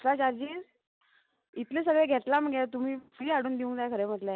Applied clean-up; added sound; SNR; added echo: none; none; none; none.